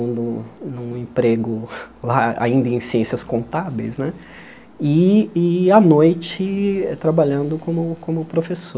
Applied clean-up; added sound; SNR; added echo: none; none; none; none.